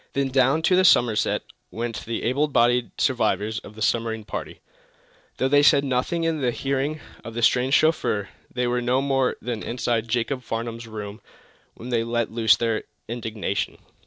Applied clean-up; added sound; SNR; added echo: neural separator model SepFormer DNS4.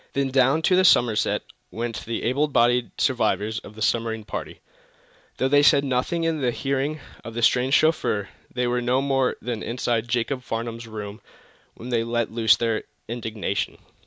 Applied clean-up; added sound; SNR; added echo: none; none; none; none.